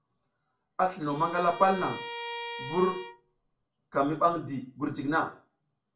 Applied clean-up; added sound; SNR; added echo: none; Bowed string instrument; 10 dB; reverberation time 0.3 s.